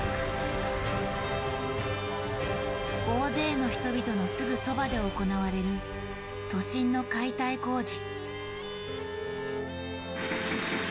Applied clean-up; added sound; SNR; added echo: none; Bowed string instrument; 9 dB; none.